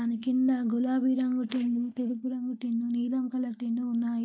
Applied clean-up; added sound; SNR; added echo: neural mask model DeepFilterNet 3.